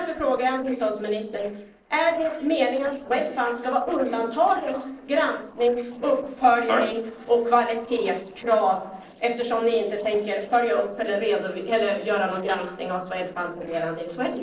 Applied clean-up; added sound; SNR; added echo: neural separator model SepFormer DNS4.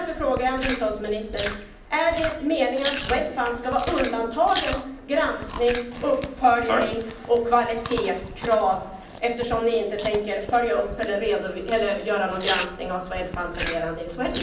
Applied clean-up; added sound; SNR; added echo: none; Chewing, mastication; 11 dB; reverberation time 0.6 s.